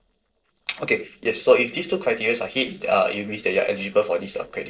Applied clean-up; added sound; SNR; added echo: neural separator model SepFormer DNS4.